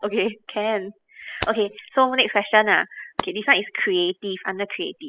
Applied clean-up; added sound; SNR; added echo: classical method spectral subtraction.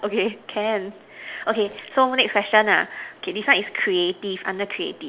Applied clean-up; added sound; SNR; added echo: none; none; none; none.